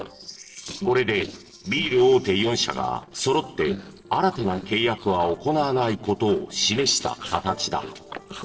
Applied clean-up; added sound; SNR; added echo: neural separator model SepFormer DNS4.